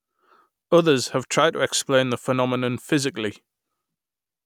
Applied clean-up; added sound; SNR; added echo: none; none; none; none.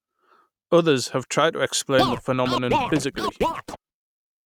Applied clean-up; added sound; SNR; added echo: neural mask model RNNoise.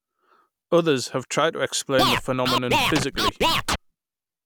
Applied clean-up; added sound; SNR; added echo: none; Scratching (performance technique); -2 dB; none.